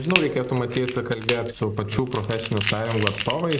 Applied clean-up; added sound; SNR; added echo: none; Crackle; 7 dB; none.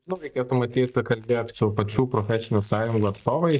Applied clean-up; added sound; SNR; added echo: neural mask model DeepFilterNet 3.